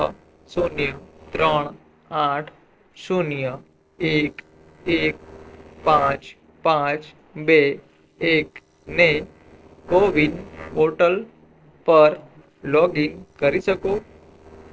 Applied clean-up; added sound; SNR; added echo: neural separator model SepFormer DNS4.